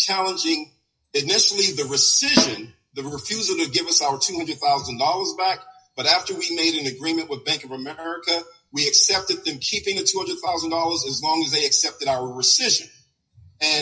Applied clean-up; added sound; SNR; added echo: classical method WPE with log-MMSE.